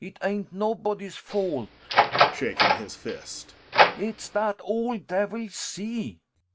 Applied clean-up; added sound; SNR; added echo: none; Door; -5 dB; none.